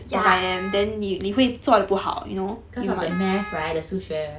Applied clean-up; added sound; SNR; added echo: none; Wind instrument, woodwind instrument; 14 dB; none.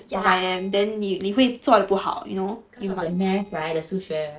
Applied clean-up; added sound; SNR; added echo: neural separator model SepFormer DNS4.